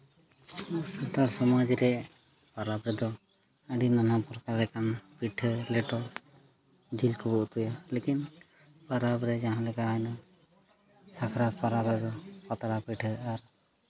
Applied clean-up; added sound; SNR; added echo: none; none; none; none.